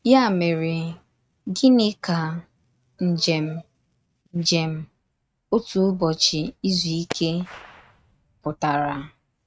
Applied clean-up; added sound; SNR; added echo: neural mask model RNNoise.